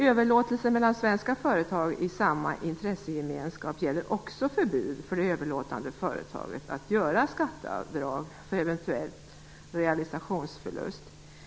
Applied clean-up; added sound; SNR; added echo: none; none; none; none.